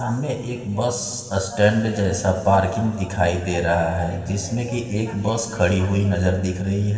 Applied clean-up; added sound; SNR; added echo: none; none; none; reverberation time 2.4 s.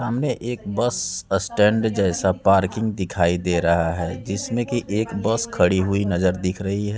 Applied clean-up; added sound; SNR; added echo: none; none; none; none.